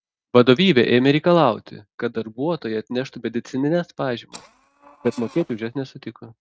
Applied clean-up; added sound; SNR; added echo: neural mask model RNNoise.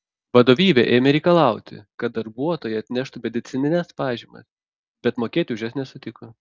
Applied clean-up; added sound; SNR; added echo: none; none; none; none.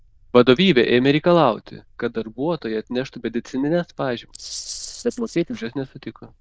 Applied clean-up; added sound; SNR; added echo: neural diffusion model UNIVERSE++.